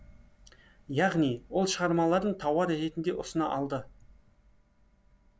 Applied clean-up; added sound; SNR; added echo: none; none; none; none.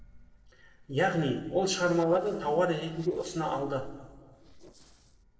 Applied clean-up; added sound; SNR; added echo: neural separator model SepFormer DNS4.